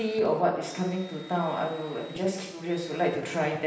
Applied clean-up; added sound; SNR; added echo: none; Drill; 20 dB; reverberation time 0.9 s.